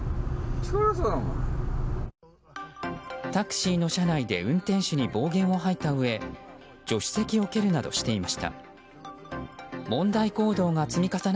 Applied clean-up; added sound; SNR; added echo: none; none; none; none.